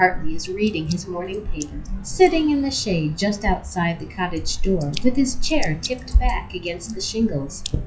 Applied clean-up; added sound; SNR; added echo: classical method WPE with log-MMSE.